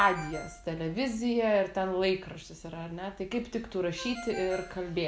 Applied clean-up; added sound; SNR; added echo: none; Ringtone; 18 dB; none.